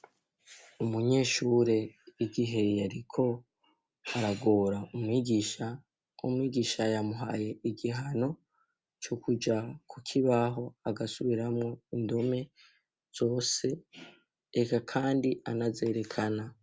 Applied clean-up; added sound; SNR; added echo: none; none; none; none.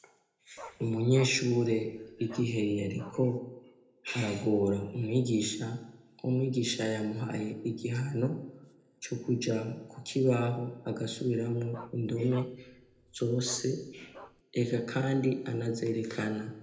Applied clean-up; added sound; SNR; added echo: none; Bark; 20 dB; reverberation time 0.7 s.